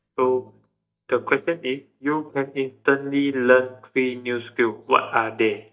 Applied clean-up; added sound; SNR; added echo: neural mask model DeepFilterNet 3.